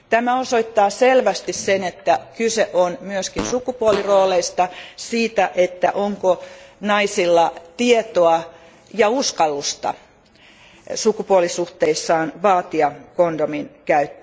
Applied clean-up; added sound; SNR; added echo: none; Fart; 12 dB; none.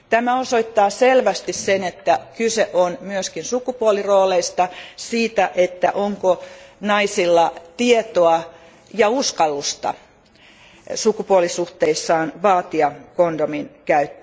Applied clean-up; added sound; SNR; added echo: none; none; none; none.